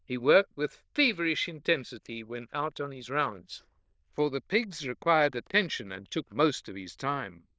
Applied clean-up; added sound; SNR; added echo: neural diffusion model UNIVERSE++.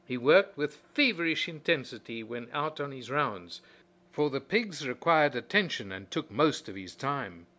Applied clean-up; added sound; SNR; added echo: none; none; none; none.